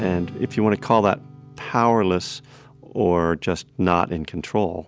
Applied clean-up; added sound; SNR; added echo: none; Strum; 20 dB; none.